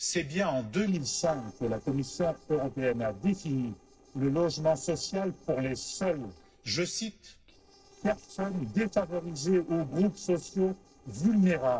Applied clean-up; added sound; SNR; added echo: neural separator model SepFormer DNS4.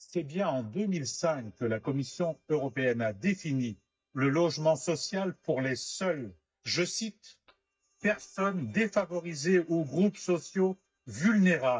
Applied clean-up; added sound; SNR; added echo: neural mask model DeepFilterNet 3.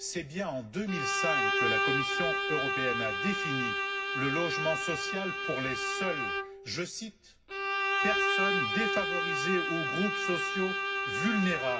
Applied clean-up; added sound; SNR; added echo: none; Bowed string instrument; -3 dB; reverberation time 0.4 s.